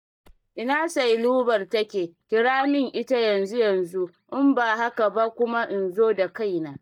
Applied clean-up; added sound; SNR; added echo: neural mask model DeepFilterNet 3.